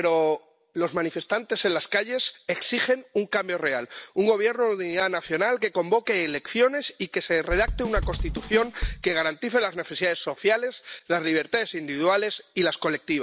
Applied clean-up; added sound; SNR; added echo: none; Drum / Drum kit; 5 dB; none.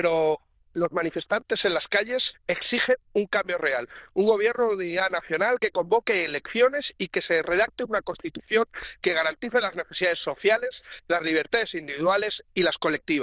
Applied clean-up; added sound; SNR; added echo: neural diffusion model UNIVERSE++.